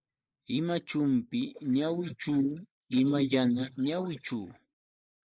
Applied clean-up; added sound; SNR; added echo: neural mask model Resemble Enhance denoiser.